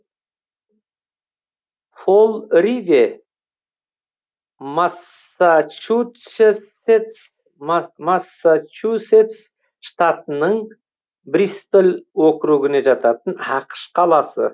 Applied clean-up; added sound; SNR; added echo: none; none; none; none.